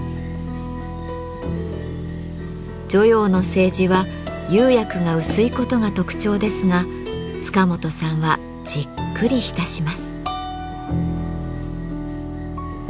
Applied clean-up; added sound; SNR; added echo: none; none; none; none.